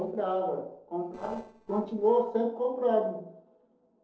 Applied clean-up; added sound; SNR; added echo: neural separator model SepFormer DNS4.